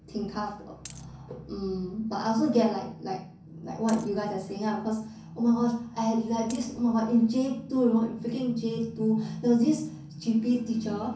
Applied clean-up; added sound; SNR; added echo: none; Coin (dropping); 18 dB; reverberation time 0.5 s.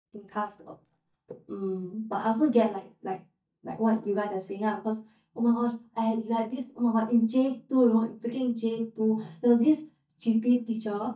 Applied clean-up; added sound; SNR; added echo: neural mask model DeepFilterNet 3.